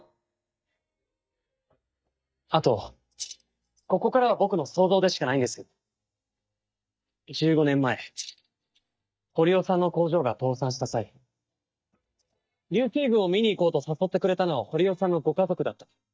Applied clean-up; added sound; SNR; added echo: neural mask model DeepFilterNet 3.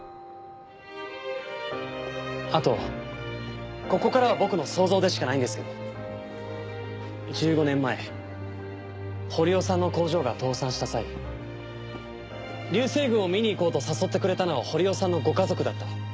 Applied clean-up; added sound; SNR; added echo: none; none; none; none.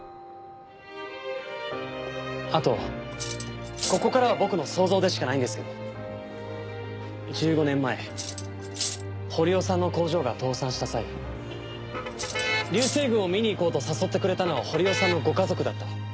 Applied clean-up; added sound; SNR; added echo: none; Cutlery, silverware + Motor vehicle (road); 7 dB; none.